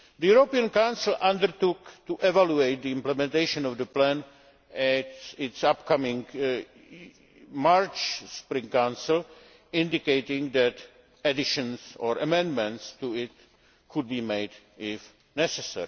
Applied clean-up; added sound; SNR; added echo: none; none; none; none.